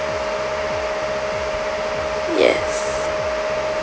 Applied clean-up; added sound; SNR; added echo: none; Bass guitar; 19 dB; none.